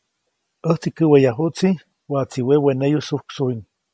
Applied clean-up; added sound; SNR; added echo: none; none; none; none.